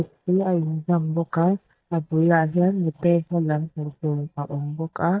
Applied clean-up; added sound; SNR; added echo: neural mask model DeepFilterNet 3.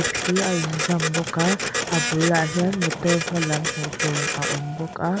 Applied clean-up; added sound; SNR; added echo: none; Printer; 2 dB; none.